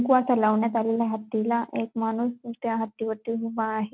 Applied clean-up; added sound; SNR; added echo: none; none; none; none.